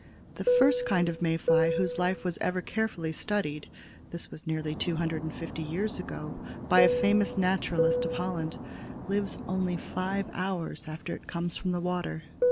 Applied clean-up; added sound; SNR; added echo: none; Fixed-wing aircraft, airplane; 3 dB; none.